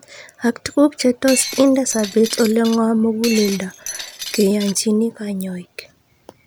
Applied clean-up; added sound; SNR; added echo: none; Shatter; 11 dB; none.